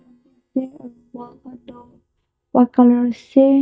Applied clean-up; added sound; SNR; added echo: neural mask model DeepFilterNet 3.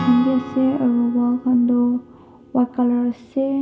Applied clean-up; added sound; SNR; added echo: none; Acoustic guitar / Strum; 14 dB; reverberation time 0.7 s.